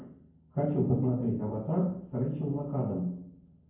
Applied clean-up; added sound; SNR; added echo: none; none; none; reverberation time 0.9 s.